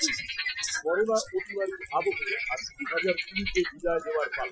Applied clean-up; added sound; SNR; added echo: classical method Wiener filter.